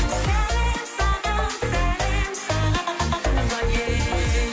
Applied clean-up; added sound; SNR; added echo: none; none; none; none.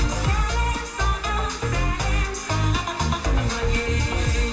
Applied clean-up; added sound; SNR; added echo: none; none; none; reverberation time 1.1 s.